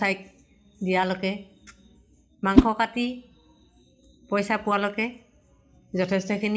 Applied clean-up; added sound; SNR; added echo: none; Whoosh, swoosh, swish; -2 dB; reverberation time 0.4 s.